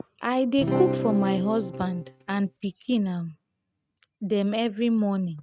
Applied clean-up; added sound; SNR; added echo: neural mask model RNNoise.